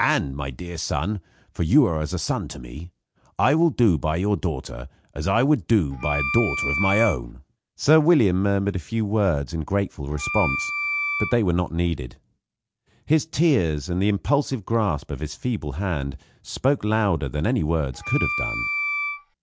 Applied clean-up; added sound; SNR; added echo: none; Wind instrument, woodwind instrument; 4 dB; none.